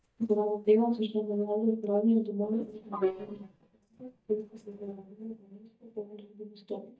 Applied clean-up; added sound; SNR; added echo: neural mask model DeepFilterNet 3.